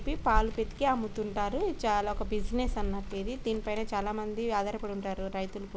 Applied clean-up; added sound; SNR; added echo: none; Rain; 4 dB; none.